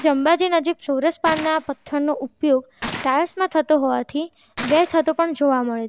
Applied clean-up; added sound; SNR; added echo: none; Gunshot, gunfire; 16 dB; none.